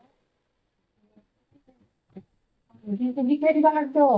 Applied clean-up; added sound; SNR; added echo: neural mask model DeepFilterNet 3.